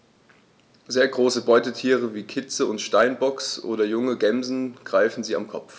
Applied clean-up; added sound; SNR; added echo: none; none; none; none.